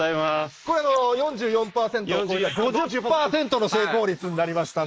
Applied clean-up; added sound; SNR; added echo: neural mask model Resemble Enhance denoiser.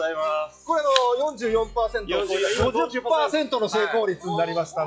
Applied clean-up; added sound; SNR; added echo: classical method log-MMSE.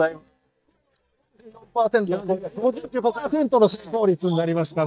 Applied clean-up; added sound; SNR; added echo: neural mask model DeepFilterNet 3.